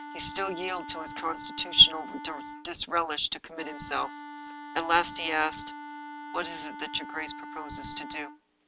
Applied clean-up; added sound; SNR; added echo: none; Wind instrument, woodwind instrument; 12 dB; none.